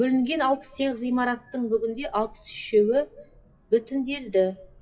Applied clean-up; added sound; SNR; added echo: classical method WPE with log-MMSE.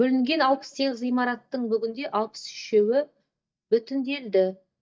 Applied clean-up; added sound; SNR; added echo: neural mask model DeepFilterNet 3.